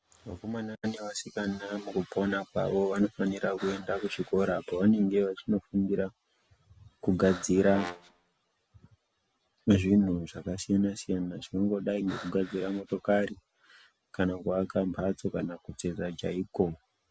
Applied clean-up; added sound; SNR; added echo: none; Brass instrument + Breathing; 15 dB; none.